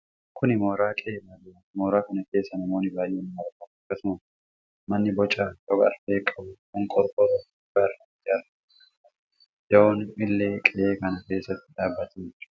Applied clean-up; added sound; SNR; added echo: none; none; none; none.